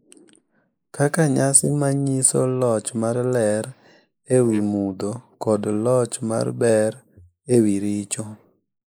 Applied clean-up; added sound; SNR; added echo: neural mask model Resemble Enhance denoiser.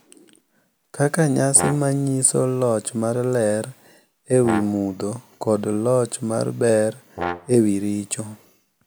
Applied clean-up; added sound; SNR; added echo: none; Brass instrument; 11 dB; none.